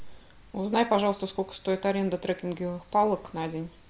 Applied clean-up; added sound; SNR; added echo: none; none; none; none.